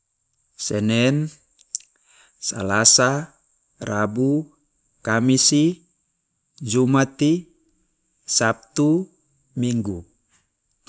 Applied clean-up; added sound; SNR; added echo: none; none; none; none.